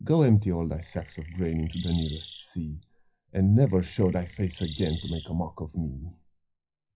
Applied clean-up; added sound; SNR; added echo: classical method WPE with log-MMSE.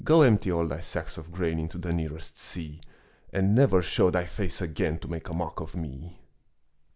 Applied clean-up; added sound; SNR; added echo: none; none; none; none.